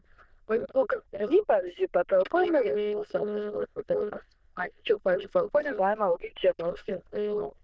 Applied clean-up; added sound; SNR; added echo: neural diffusion model UNIVERSE++.